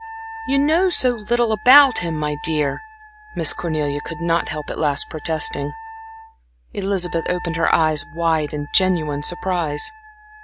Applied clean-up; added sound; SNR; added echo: none; Wind instrument, woodwind instrument; 15 dB; none.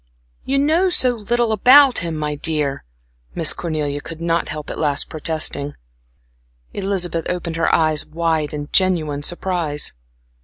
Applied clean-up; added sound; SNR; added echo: none; none; none; none.